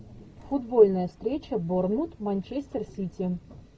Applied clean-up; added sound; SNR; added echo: neural mask model Resemble Enhance denoiser.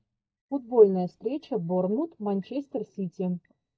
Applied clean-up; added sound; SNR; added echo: neural mask model DeepFilterNet 3.